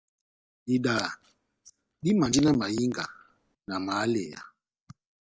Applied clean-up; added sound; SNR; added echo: neural mask model DeepFilterNet 3.